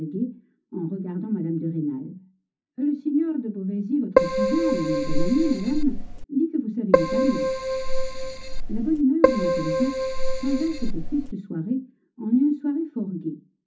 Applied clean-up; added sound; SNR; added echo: none; Keyboard (musical); -4 dB; reverberation time 0.4 s.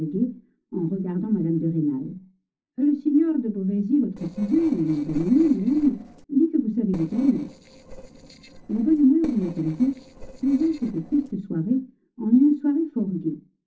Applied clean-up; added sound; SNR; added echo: neural separator model SepFormer DNS4.